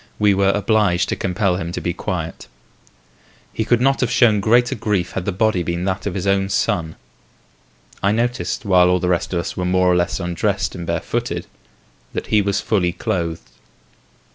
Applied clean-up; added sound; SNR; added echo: none; none; none; none.